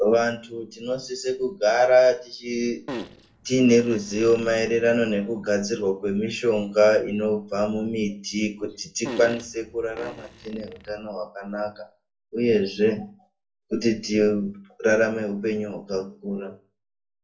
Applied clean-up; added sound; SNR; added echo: neural separator model SepFormer DNS4.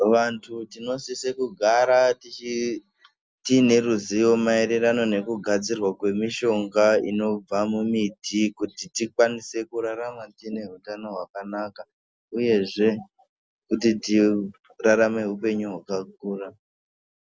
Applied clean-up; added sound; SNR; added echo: none; none; none; none.